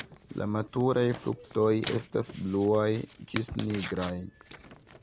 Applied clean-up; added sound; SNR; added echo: none; Tearing; 13 dB; none.